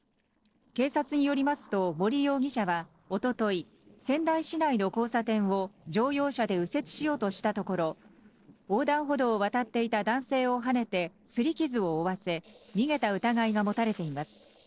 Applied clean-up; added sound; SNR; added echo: neural separator model SepFormer DNS4.